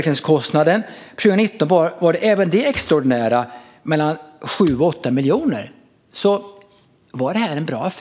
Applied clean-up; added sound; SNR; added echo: none; none; none; none.